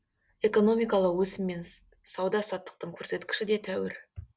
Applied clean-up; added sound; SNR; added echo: none; none; none; none.